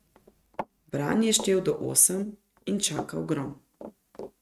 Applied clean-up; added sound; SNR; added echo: neural mask model RNNoise.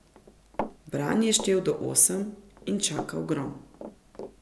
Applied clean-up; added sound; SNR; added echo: none; Run; 13 dB; none.